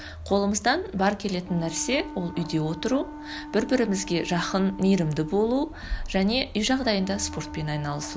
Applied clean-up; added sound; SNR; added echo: none; Bark + Wind instrument, woodwind instrument; 14 dB; none.